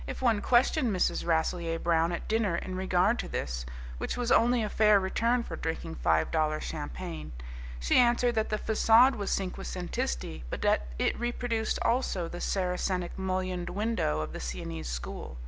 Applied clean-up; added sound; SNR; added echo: none; none; none; none.